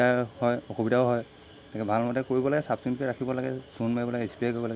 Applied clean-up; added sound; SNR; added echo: none; none; none; none.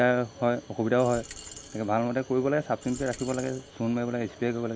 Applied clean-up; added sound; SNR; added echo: none; Coin (dropping); 17 dB; none.